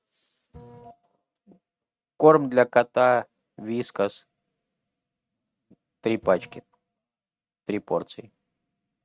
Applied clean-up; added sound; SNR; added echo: neural mask model RNNoise.